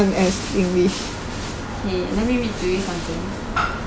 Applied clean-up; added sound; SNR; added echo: none; none; none; none.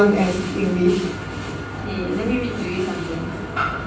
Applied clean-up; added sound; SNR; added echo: none; none; none; reverberation time 0.6 s.